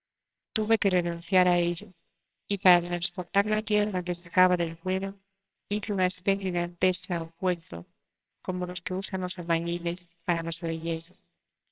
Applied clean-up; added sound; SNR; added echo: neural separator model SepFormer WHAMR!.